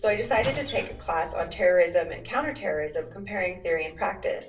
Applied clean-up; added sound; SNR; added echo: none; Squeak / Wood; 11 dB; reverberation time 0.3 s.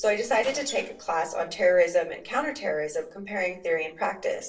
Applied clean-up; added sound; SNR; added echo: neural separator model SepFormer DNS4.